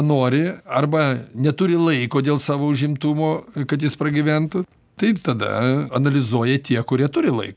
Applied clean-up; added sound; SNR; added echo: none; none; none; none.